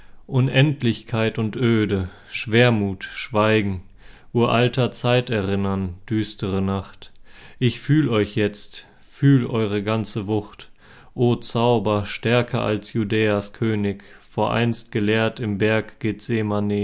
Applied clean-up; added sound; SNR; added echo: none; none; none; none.